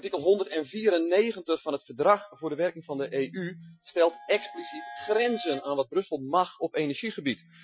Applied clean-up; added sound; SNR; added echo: classical method Wiener filter.